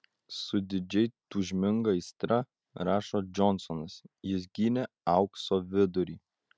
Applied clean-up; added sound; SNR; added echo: none; none; none; none.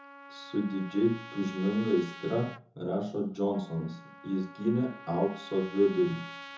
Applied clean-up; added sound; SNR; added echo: none; Trumpet; 16 dB; reverberation time 0.5 s.